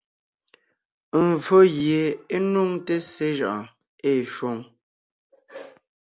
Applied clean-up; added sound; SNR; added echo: none; none; none; none.